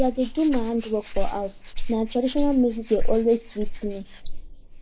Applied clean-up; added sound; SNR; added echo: neural mask model Resemble Enhance denoiser.